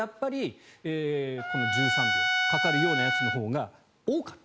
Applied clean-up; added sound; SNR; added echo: none; Trumpet; -2 dB; none.